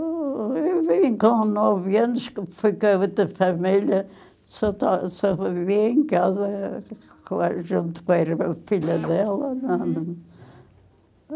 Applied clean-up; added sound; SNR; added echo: none; Drill; 16 dB; none.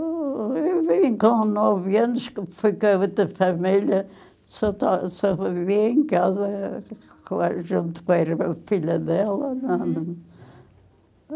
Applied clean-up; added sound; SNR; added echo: none; none; none; none.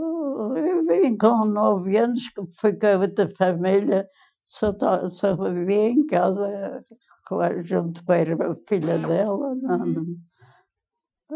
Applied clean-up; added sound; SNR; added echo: classical method Wiener filter.